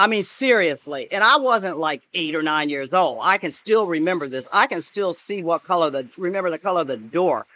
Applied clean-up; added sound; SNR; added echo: neural mask model Resemble Enhance denoiser.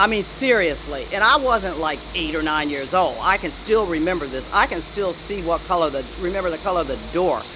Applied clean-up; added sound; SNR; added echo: none; Train; 11 dB; none.